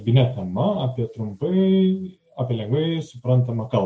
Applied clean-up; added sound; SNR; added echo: none; none; none; none.